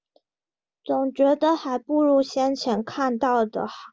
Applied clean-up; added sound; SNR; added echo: none; none; none; none.